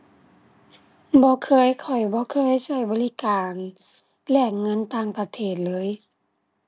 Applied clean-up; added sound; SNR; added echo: none; none; none; none.